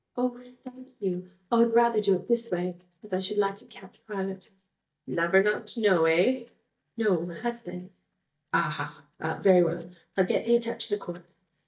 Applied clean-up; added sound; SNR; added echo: neural mask model DeepFilterNet 3.